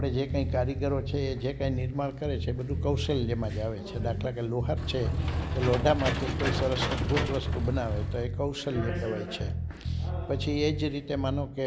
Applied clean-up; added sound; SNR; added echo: none; Bass guitar + Engine / Mechanisms; 2 dB; none.